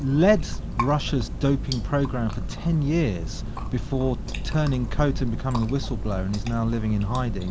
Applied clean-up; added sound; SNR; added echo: none; Chewing, mastication; 5 dB; none.